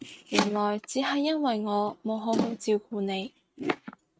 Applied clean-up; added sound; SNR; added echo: neural mask model RNNoise.